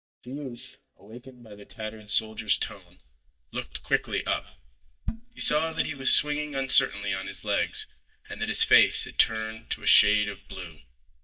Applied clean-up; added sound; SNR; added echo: neural mask model DeepFilterNet 3.